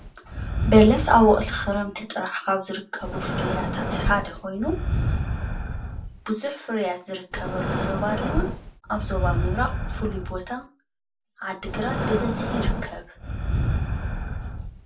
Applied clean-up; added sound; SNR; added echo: none; Breathing; 2 dB; reverberation time 0.2 s.